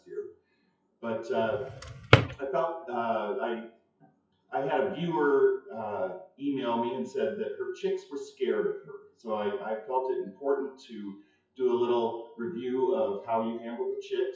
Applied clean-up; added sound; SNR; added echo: classical method WPE with log-MMSE.